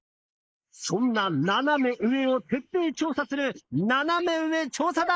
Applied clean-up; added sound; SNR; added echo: neural mask model Resemble Enhance denoiser.